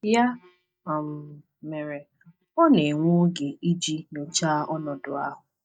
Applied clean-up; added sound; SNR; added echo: neural mask model DeepFilterNet 3.